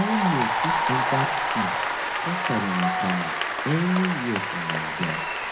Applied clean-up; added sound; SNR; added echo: none; Applause / Cheering; -2 dB; reverberation time 0.4 s.